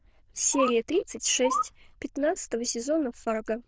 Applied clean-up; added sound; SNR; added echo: neural diffusion model UNIVERSE++.